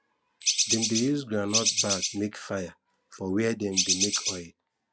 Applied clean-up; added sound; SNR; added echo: none; Bird; -4 dB; none.